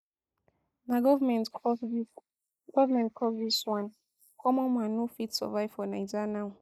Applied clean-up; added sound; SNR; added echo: neural mask model Resemble Enhance denoiser.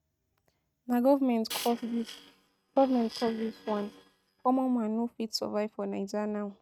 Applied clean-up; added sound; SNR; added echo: neural mask model RNNoise.